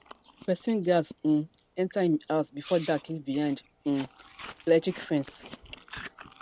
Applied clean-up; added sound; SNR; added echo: none; Chewing, mastication; 17 dB; none.